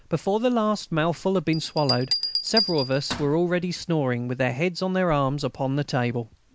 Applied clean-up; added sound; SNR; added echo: none; Bell; 9 dB; none.